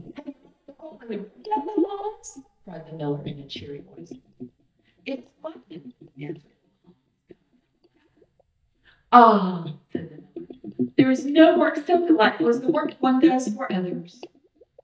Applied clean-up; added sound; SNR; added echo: neural mask model DeepFilterNet 3.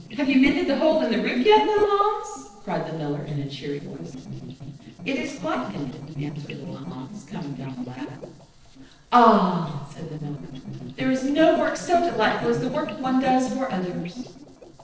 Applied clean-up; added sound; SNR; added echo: neural separator model SepFormer DNS4.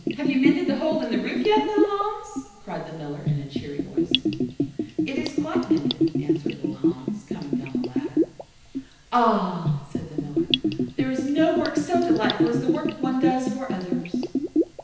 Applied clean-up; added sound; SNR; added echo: none; Bathtub (filling or washing) / Gurgling; -2 dB; reverberation time 0.9 s.